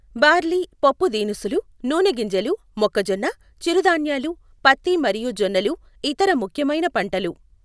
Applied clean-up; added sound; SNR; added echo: none; none; none; none.